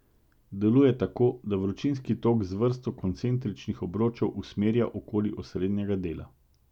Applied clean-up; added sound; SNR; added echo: none; none; none; none.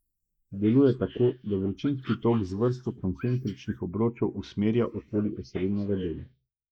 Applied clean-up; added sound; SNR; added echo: neural mask model Resemble Enhance denoiser.